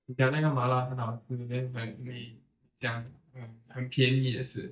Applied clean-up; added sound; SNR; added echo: neural mask model DeepFilterNet 3.